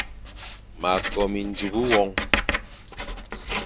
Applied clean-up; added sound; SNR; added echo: none; Writing; 2 dB; none.